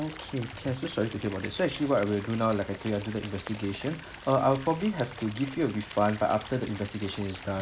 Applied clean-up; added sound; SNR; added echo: none; Stream / Liquid; 14 dB; none.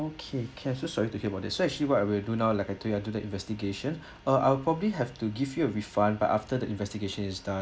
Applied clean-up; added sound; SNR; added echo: none; none; none; none.